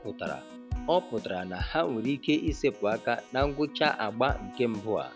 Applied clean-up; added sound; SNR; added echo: none; Keyboard (musical); 10 dB; none.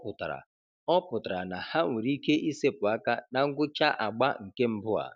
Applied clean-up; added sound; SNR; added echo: none; none; none; none.